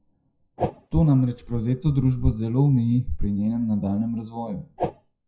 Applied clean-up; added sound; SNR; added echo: classical method WPE with log-MMSE.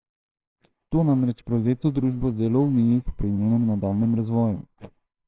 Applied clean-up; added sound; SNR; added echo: neural separator model SepFormer WHAMR!.